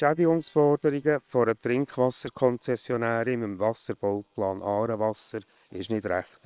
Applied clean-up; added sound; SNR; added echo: neural separator model SepFormer WHAM!.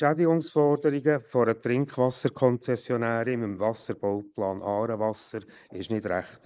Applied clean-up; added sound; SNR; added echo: neural mask model Resemble Enhance denoiser.